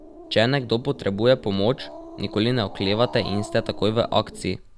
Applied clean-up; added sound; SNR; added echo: none; Growling; 15 dB; none.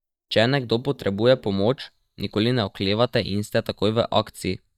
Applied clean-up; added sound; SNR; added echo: neural mask model DeepFilterNet 3.